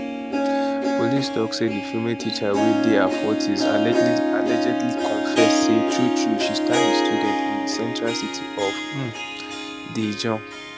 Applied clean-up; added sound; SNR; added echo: none; Harp; -3 dB; none.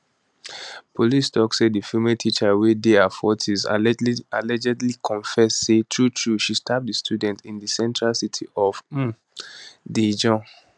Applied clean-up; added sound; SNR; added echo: none; none; none; none.